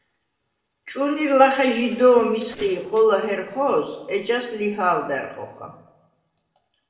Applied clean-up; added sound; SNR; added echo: neural separator model SepFormer DNS4.